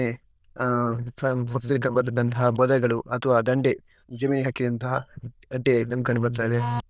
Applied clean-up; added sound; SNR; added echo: neural diffusion model UNIVERSE++.